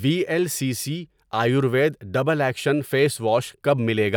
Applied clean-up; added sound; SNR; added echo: none; none; none; none.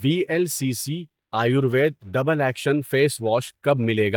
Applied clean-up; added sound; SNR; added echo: neural mask model DeepFilterNet 3.